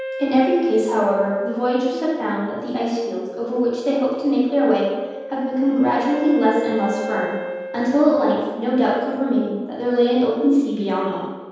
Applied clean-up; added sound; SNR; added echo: none; Wind instrument, woodwind instrument; 14 dB; reverberation time 1.2 s.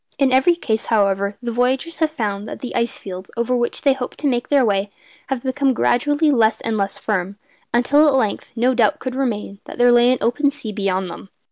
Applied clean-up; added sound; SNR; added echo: none; none; none; none.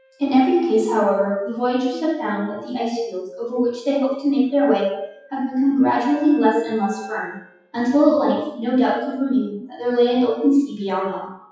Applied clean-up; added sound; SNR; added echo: classical method WPE with log-MMSE.